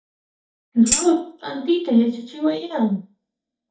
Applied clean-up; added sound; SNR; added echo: neural mask model DeepFilterNet 3.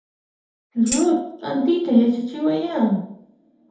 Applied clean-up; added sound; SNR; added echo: none; Tambourine; 8 dB; reverberation time 0.8 s.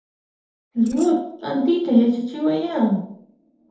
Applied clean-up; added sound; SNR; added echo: neural separator model SepFormer DNS4.